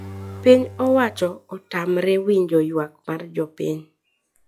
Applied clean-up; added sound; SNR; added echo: classical method log-MMSE.